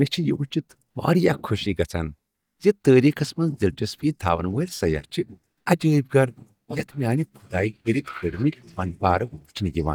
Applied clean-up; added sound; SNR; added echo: neural mask model DeepFilterNet 3.